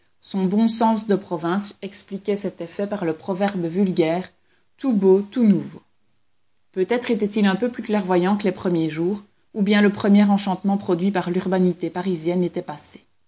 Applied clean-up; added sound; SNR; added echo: none; none; none; none.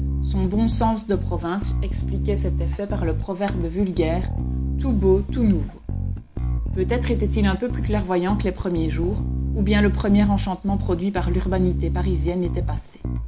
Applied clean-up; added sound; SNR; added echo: none; Bass guitar; 0 dB; none.